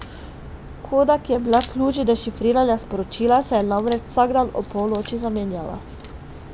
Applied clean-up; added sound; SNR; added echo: none; Crack; 13 dB; none.